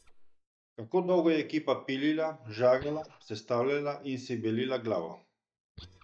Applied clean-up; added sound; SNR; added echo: neural mask model DeepFilterNet 3.